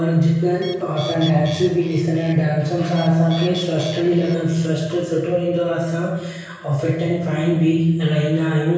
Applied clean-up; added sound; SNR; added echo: none; Bird; 17 dB; reverberation time 1.0 s.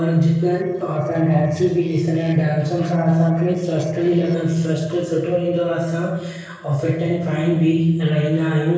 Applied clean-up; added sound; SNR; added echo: neural separator model SepFormer DNS4.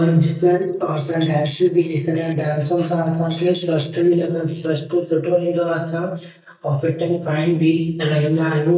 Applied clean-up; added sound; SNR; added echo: neural mask model DeepFilterNet 3.